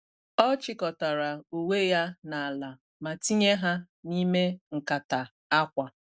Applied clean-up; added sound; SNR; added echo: none; none; none; none.